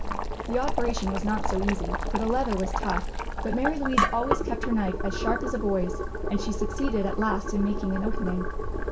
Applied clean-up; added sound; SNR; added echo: none; Boiling; -1 dB; reverberation time 0.2 s.